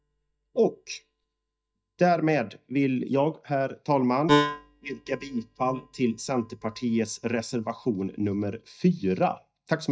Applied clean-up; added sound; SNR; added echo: neural mask model DeepFilterNet 3.